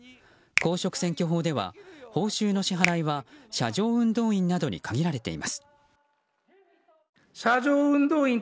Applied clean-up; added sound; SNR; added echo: none; Finger snapping; 10 dB; none.